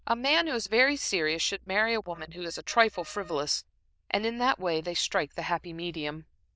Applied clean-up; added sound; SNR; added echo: neural diffusion model UNIVERSE++.